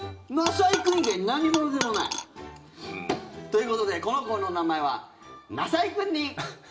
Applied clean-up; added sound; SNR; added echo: none; Coin (dropping); 5 dB; reverberation time 1.3 s.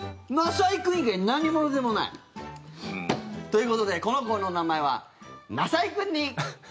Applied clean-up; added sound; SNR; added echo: none; none; none; none.